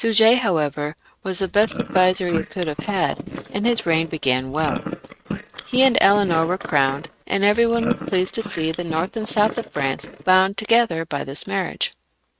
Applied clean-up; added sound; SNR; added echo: neural mask model RNNoise.